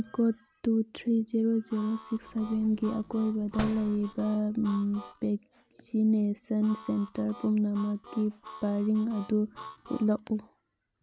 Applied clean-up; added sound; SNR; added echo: none; Harmonica + Slam; 16 dB; none.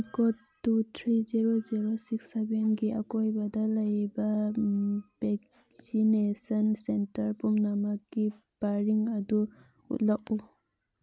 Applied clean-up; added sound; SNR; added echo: none; none; none; none.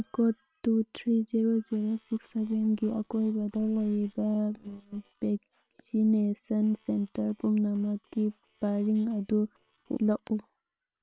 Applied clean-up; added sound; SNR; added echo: neural separator model SepFormer WHAM!.